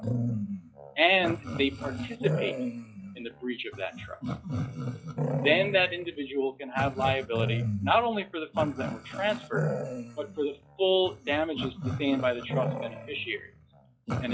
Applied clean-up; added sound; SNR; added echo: classical method log-MMSE.